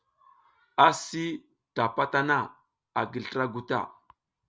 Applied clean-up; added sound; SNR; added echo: none; none; none; none.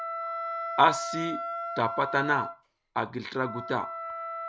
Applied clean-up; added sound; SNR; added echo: none; Wind instrument, woodwind instrument; 6 dB; none.